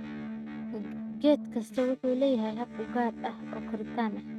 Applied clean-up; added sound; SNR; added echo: neural mask model RNNoise.